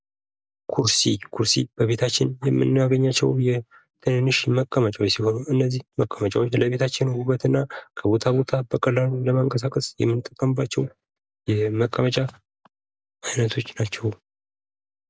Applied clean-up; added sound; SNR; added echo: none; none; none; none.